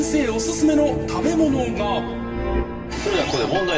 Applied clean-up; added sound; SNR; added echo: none; none; none; reverberation time 1.3 s.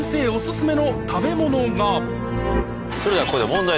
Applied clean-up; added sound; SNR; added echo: none; none; none; none.